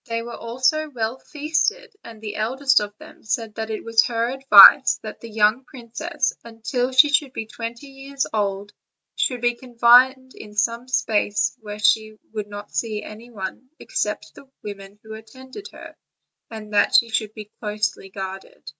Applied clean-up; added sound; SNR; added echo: none; none; none; none.